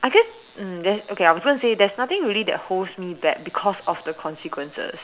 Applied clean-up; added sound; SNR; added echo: none; none; none; none.